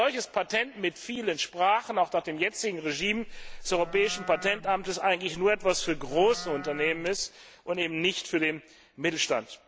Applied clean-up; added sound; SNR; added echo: none; Livestock, farm animals, working animals; 12 dB; none.